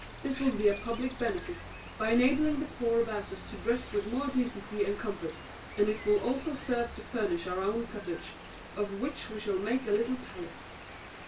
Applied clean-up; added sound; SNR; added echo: none; Cricket; 12 dB; reverberation time 0.1 s.